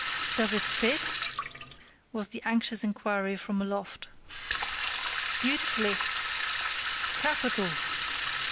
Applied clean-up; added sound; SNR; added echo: none; Sink (filling or washing) / Water tap, faucet; -4 dB; none.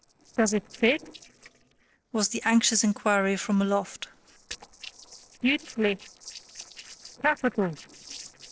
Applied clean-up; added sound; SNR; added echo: neural separator model SepFormer DNS4.